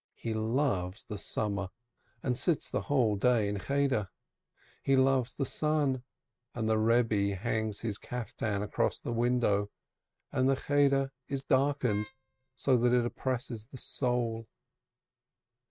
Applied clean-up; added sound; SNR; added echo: neural mask model RNNoise.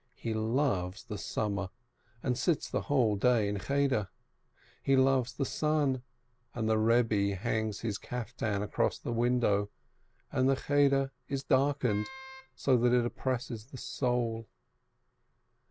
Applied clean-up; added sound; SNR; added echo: none; Wind instrument, woodwind instrument; 17 dB; none.